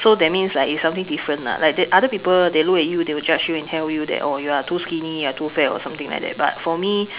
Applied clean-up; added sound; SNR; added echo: none; none; none; none.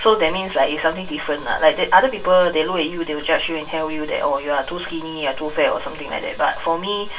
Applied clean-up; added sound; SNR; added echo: none; none; none; reverberation time 0.2 s.